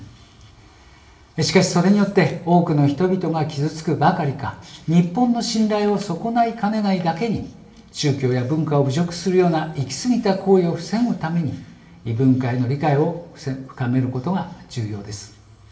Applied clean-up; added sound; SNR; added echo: none; none; none; reverberation time 1.3 s.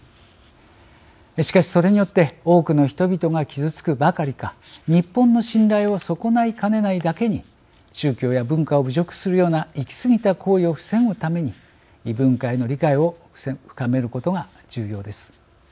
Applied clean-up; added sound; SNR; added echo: none; none; none; none.